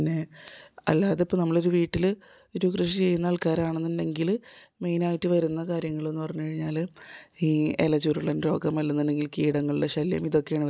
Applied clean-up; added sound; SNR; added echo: none; none; none; none.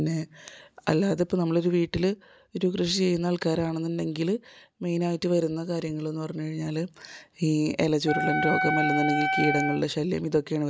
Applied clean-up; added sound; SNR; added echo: none; Wind instrument, woodwind instrument; 0 dB; none.